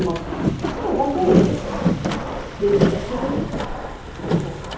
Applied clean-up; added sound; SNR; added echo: none; Boat, Water vehicle; -2 dB; reverberation time 0.7 s.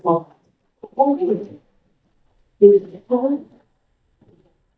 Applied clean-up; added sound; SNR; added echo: neural mask model DeepFilterNet 3.